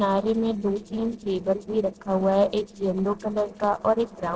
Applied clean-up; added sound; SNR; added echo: neural separator model SepFormer DNS4.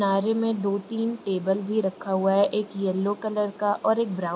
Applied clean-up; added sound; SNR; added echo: none; none; none; none.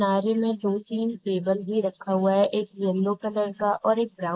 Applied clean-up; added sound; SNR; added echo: neural mask model Resemble Enhance denoiser.